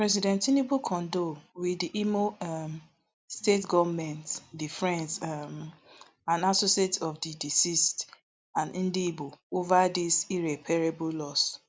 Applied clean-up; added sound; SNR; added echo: none; none; none; none.